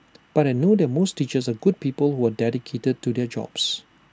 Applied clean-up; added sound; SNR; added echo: none; none; none; none.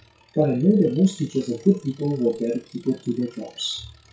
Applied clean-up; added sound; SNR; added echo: classical method WPE with log-MMSE.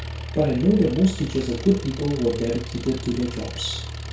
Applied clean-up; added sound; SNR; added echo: none; Engine; 9 dB; reverberation time 0.3 s.